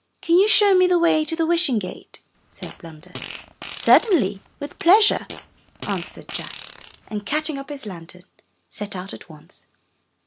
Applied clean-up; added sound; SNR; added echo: none; Fart; 14 dB; none.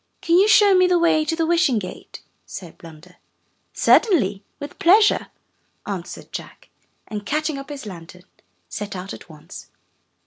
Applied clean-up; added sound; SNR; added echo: none; none; none; none.